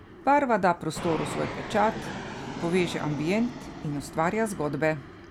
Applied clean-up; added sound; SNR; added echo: none; Fixed-wing aircraft, airplane; 10 dB; none.